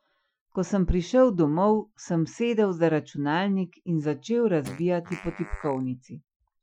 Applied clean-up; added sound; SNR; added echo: classical method Wiener filter.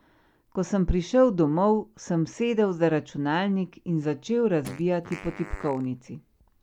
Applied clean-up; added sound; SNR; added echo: none; Fart; 19 dB; none.